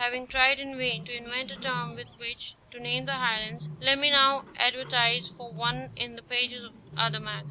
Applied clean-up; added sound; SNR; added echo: none; Bird; 14 dB; none.